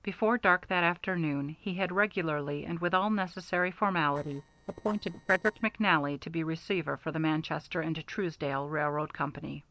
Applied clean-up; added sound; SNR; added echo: neural separator model SepFormer DNS4.